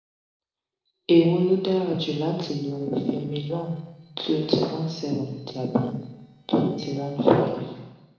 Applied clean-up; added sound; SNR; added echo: neural separator model SepFormer DNS4.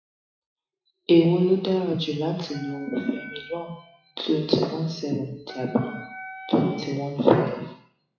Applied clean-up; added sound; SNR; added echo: classical method WPE with log-MMSE.